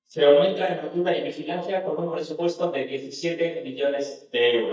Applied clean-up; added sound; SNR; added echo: neural mask model DeepFilterNet 3.